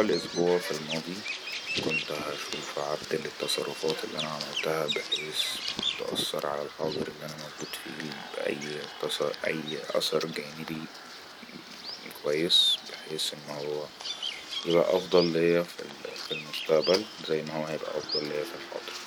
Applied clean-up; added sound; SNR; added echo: none; Bird vocalization, bird call, bird song; 7 dB; none.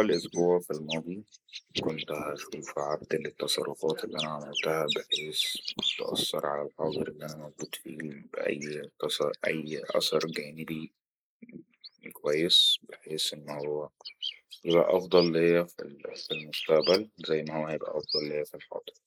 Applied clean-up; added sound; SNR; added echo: neural mask model Resemble Enhance denoiser.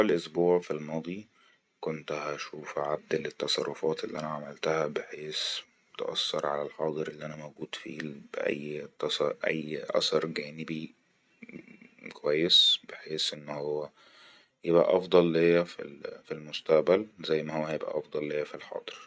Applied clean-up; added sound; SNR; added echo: none; none; none; none.